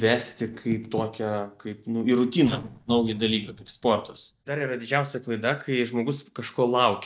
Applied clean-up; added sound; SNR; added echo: neural mask model DeepFilterNet 3.